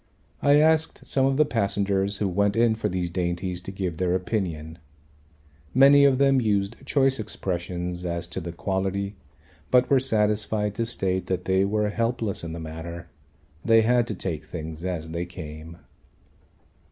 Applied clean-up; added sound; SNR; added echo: none; none; none; none.